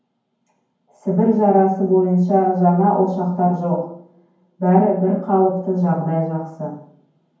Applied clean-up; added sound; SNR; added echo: none; none; none; reverberation time 0.9 s.